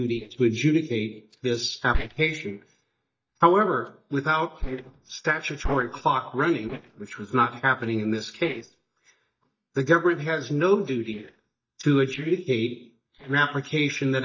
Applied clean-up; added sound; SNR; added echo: neural mask model DeepFilterNet 3.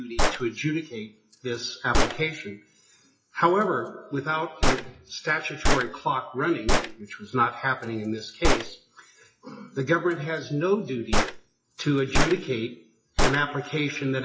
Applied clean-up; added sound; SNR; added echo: classical method WPE with log-MMSE.